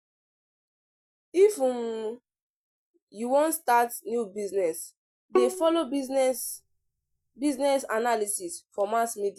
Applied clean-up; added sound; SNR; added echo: neural mask model DeepFilterNet 3.